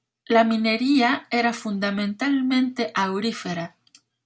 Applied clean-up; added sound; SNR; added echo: none; none; none; none.